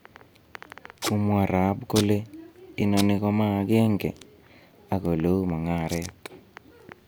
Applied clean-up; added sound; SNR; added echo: none; Packing tape, duct tape; 16 dB; none.